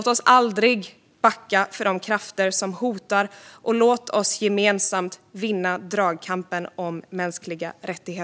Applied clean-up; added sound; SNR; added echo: none; none; none; none.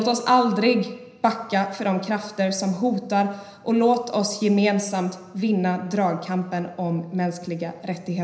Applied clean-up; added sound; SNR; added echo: none; none; none; reverberation time 0.9 s.